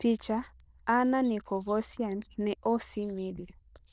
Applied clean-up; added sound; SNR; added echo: neural diffusion model UNIVERSE++.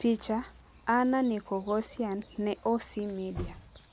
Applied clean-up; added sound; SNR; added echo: none; Chirp, tweet; 17 dB; none.